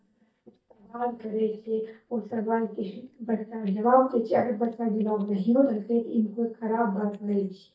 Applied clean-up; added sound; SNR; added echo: neural mask model DeepFilterNet 3.